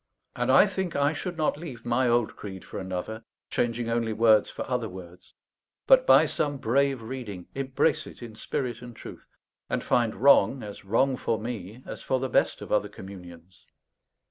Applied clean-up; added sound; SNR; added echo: none; none; none; none.